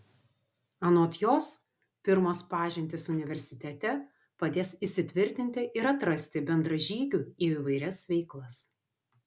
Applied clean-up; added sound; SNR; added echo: none; none; none; none.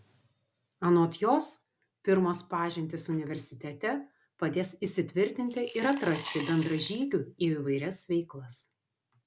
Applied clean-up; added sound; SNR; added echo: none; Coin (dropping) / Glass; 8 dB; none.